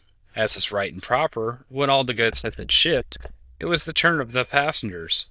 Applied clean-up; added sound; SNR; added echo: neural diffusion model UNIVERSE++.